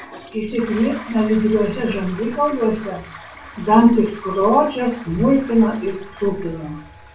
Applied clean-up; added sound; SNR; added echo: none; Toilet flush; 19 dB; reverberation time 0.3 s.